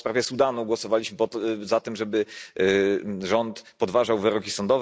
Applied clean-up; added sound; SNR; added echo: none; none; none; none.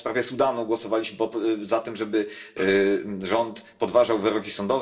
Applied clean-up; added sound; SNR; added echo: neural separator model SepFormer DNS4.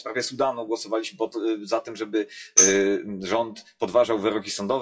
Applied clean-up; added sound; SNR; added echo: classical method WPE with log-MMSE.